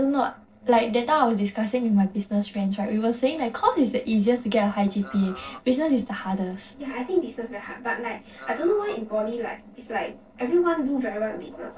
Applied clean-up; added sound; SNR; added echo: neural separator model SepFormer DNS4.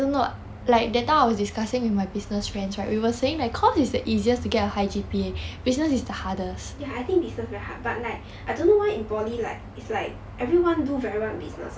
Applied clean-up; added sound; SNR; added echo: none; none; none; none.